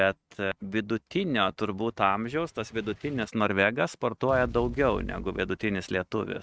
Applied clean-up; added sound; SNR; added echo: neural mask model RNNoise.